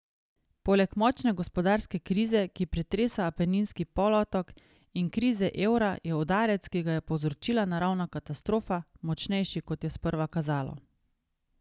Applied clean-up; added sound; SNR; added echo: none; none; none; none.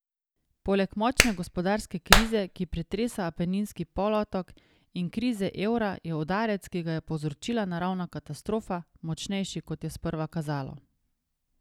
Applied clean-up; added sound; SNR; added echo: none; Clapping; -4 dB; none.